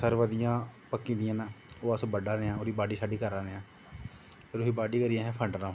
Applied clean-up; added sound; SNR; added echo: none; none; none; none.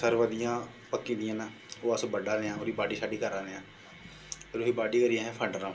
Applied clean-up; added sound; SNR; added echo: none; none; none; reverberation time 0.2 s.